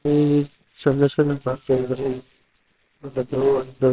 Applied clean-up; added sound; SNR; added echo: neural separator model SepFormer WHAMR!.